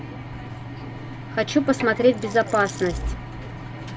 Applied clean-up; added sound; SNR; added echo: none; Sliding door + Rattle; 13 dB; none.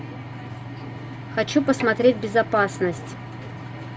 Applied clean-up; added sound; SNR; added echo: none; none; none; none.